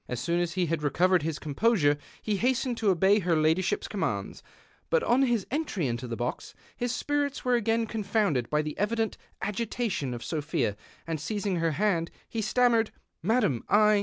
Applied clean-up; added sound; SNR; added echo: none; none; none; none.